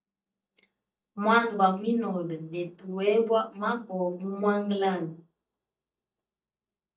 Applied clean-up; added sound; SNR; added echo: neural mask model DeepFilterNet 3.